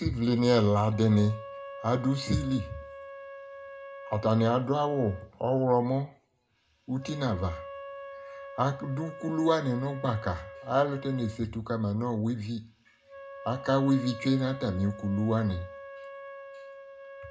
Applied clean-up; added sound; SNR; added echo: none; Wind instrument, woodwind instrument; 15 dB; reverberation time 0.2 s.